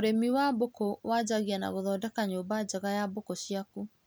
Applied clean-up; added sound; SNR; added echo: none; none; none; none.